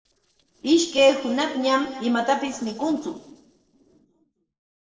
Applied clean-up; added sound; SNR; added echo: neural separator model SepFormer DNS4.